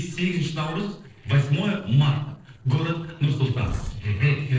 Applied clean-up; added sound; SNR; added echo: neural separator model SepFormer DNS4.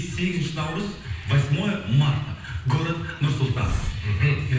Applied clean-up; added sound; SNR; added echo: none; Hiss; 14 dB; reverberation time 0.9 s.